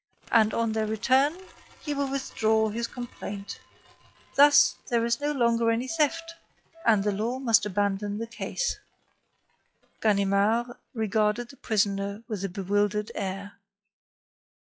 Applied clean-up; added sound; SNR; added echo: classical method log-MMSE.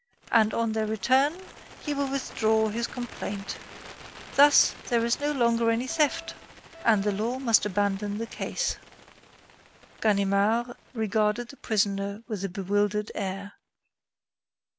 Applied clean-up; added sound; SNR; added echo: none; Alarm + Bird; 20 dB; none.